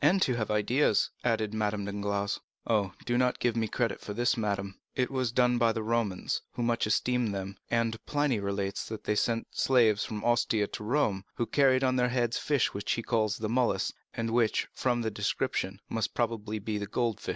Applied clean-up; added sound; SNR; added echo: neural mask model Resemble Enhance denoiser.